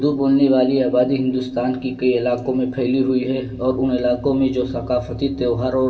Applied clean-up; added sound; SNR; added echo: none; none; none; reverberation time 2.0 s.